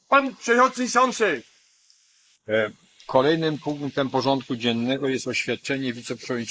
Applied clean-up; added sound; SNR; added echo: neural mask model Resemble Enhance denoiser.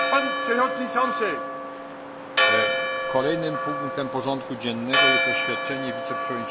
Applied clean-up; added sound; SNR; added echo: none; Church bell; -3 dB; none.